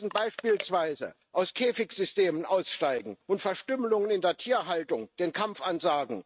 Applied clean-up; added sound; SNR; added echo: neural mask model RNNoise.